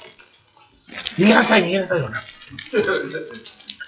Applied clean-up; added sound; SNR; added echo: classical method WPE with log-MMSE.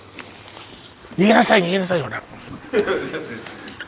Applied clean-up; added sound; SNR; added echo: none; none; none; none.